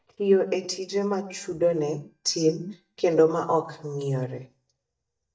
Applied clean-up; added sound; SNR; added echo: neural mask model DeepFilterNet 3.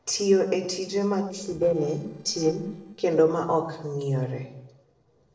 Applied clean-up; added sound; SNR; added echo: neural separator model SepFormer DNS4.